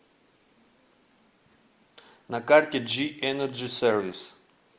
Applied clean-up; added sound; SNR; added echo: none; none; none; none.